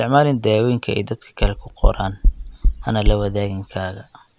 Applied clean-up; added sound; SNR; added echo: none; Knock; 1 dB; none.